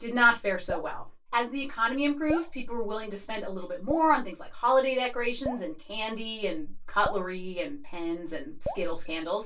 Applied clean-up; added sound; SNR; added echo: none; Drip; 14 dB; reverberation time 0.1 s.